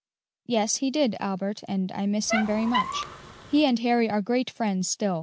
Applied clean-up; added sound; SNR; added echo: none; Squeak; 5 dB; none.